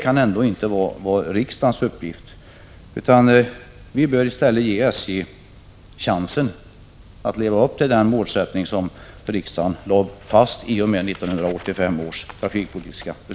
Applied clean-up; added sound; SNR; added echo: none; none; none; none.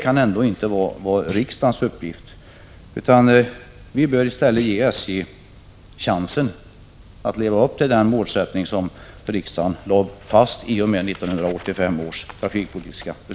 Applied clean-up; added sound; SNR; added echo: none; Thump, thud; 17 dB; none.